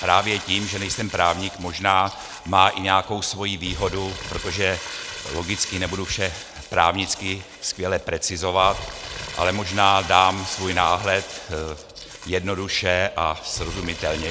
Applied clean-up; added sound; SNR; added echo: none; Crumpling, crinkling; 13 dB; none.